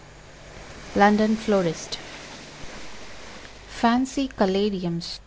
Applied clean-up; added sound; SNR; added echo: none; Train; 17 dB; none.